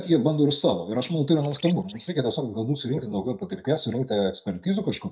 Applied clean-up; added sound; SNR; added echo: neural mask model DeepFilterNet 3.